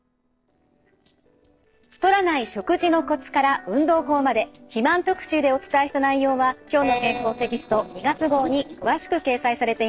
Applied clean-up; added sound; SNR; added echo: neural separator model SepFormer DNS4.